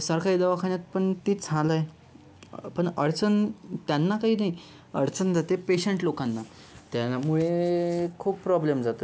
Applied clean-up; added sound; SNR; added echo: none; none; none; none.